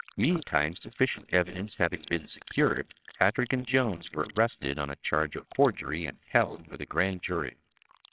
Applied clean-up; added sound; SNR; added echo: neural separator model SepFormer WHAMR!.